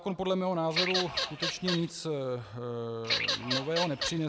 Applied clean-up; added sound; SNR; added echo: none; Bird vocalization, bird call, bird song / Fowl; 0 dB; none.